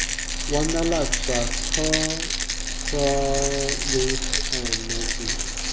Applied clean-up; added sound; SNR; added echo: none; Rattle; -3 dB; none.